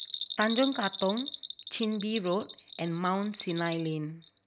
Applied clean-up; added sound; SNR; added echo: neural mask model RNNoise.